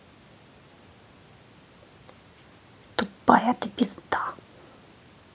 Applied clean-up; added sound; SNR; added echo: none; none; none; none.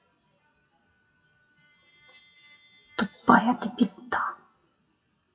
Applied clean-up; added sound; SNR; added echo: classical method WPE with log-MMSE.